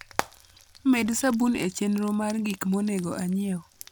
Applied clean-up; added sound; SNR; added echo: none; Frying (food); 15 dB; none.